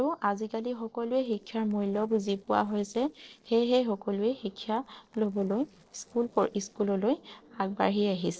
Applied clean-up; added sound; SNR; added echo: neural separator model SepFormer DNS4.